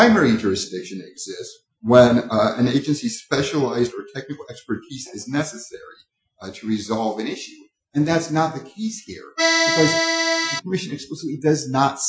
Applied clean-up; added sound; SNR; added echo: classical method Wiener filter.